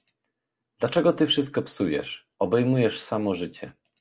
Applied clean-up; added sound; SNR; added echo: none; none; none; none.